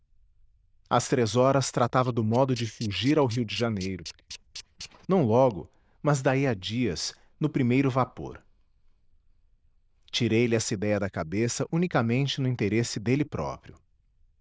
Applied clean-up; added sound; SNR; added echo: neural diffusion model UNIVERSE++.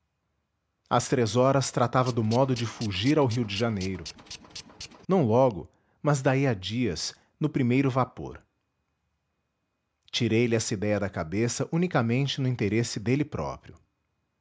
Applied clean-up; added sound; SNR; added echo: none; Tools; 17 dB; none.